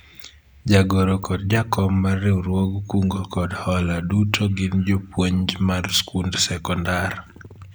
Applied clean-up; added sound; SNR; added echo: none; none; none; none.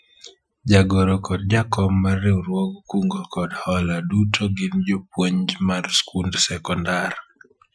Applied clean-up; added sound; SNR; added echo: classical method Wiener filter.